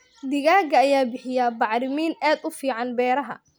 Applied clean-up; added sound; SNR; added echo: none; none; none; none.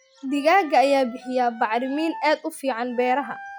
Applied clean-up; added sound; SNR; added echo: classical method log-MMSE.